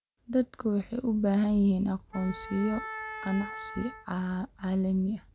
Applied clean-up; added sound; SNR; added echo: none; Wind instrument, woodwind instrument; 13 dB; none.